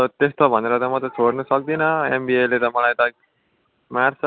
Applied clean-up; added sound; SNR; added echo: none; none; none; none.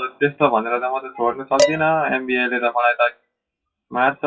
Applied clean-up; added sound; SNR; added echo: classical method WPE with log-MMSE.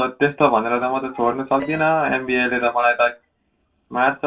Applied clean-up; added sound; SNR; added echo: neural separator model SepFormer DNS4.